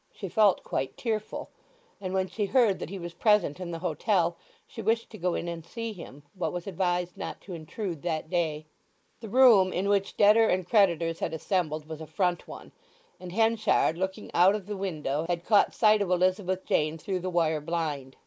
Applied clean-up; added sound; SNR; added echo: neural mask model Resemble Enhance denoiser.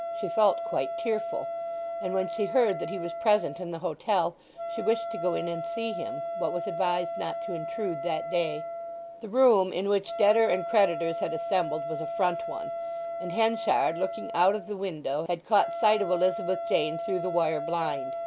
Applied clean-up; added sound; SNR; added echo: none; Wind instrument, woodwind instrument; 6 dB; none.